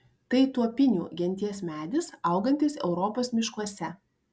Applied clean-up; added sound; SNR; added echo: none; none; none; none.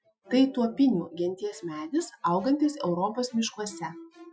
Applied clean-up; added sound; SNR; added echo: classical method Wiener filter.